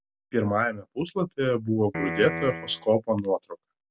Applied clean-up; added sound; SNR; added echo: none; Piano; 6 dB; none.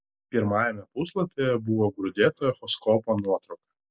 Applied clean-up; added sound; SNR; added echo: neural mask model Resemble Enhance denoiser.